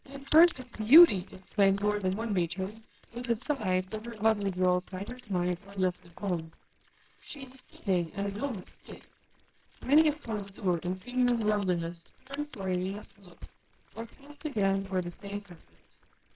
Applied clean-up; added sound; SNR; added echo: neural separator model SepFormer WHAMR!.